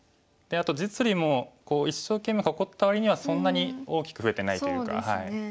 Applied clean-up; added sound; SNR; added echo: none; none; none; none.